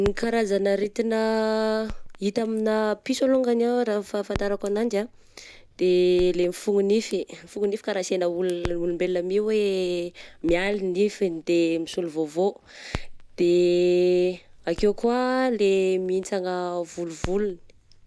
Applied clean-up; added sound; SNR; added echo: none; Crackle; 16 dB; none.